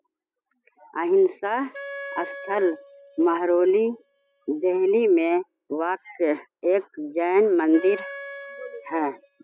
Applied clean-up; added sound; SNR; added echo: classical method spectral subtraction.